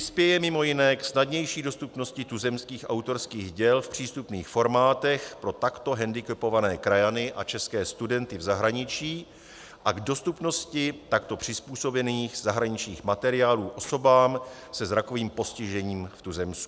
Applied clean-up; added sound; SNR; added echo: none; none; none; none.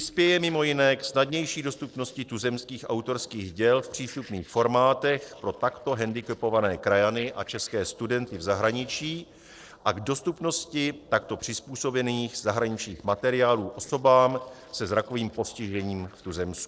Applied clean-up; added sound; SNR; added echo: neural separator model SepFormer DNS4.